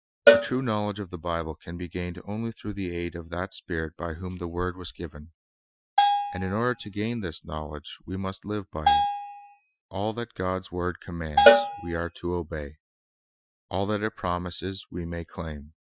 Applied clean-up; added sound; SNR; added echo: classical method Wiener filter.